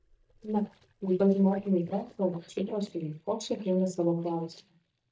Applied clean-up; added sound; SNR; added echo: neural mask model DeepFilterNet 3.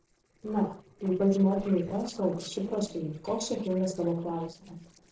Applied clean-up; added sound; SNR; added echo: neural separator model SepFormer DNS4.